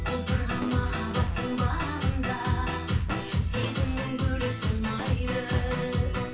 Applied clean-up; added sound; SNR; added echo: none; Fart; 16 dB; reverberation time 0.3 s.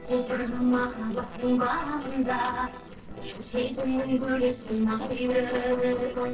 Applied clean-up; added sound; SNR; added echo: neural separator model SepFormer DNS4.